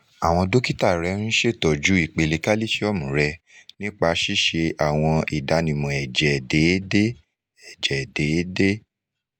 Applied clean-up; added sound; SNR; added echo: none; none; none; none.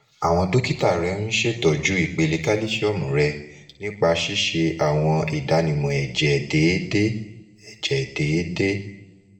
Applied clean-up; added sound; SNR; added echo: none; none; none; reverberation time 0.7 s.